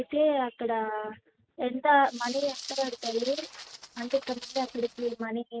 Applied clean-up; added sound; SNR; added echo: neural mask model RNNoise.